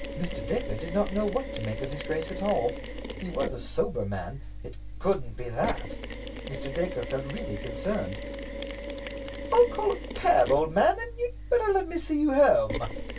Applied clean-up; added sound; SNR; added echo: none; Mechanisms; 8 dB; reverberation time 0.1 s.